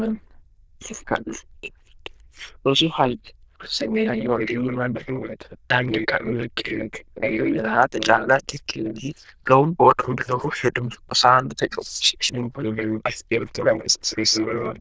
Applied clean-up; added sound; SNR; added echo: neural diffusion model UNIVERSE++.